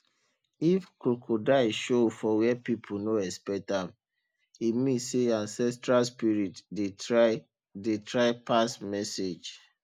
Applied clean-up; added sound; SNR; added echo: none; none; none; none.